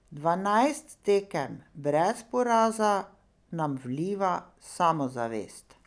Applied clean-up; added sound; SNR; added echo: none; none; none; none.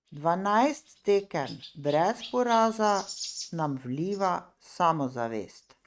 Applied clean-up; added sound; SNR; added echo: neural mask model RNNoise.